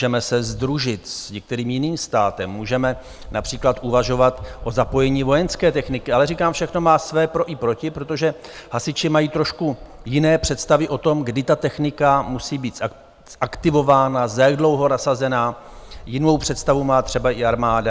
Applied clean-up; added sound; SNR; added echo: none; Wind; 18 dB; none.